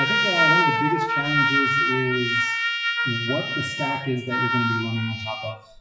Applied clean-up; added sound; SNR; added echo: classical method WPE with log-MMSE.